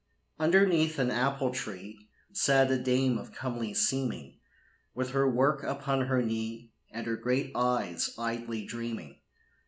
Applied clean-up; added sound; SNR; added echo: none; none; none; none.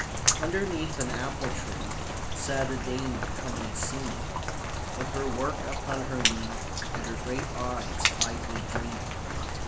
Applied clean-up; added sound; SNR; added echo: none; Rain; -4 dB; none.